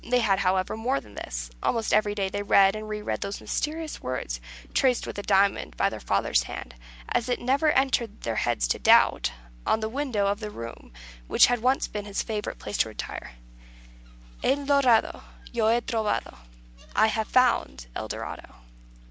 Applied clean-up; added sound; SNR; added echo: none; none; none; none.